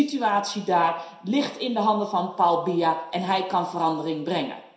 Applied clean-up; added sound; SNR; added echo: none; none; none; reverberation time 0.7 s.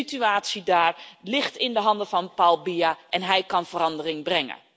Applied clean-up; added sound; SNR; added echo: none; none; none; none.